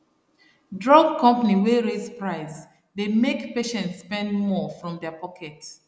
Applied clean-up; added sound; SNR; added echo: none; none; none; none.